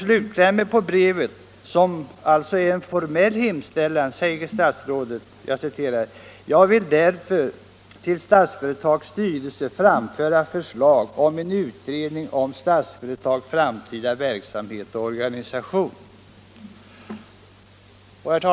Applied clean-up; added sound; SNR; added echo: none; none; none; none.